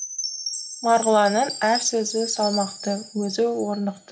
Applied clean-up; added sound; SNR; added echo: none; Chime; 10 dB; none.